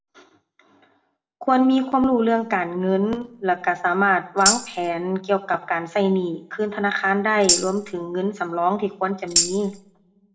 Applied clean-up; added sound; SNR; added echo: none; Tambourine; 1 dB; reverberation time 0.5 s.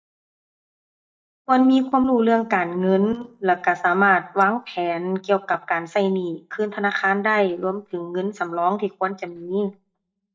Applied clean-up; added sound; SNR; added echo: neural mask model DeepFilterNet 3.